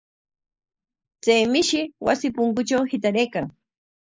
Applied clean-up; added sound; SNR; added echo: neural mask model Resemble Enhance denoiser.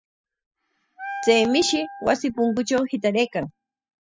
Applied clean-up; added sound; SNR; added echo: classical method spectral subtraction.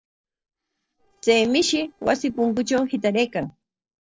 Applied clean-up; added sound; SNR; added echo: neural separator model SepFormer DNS4.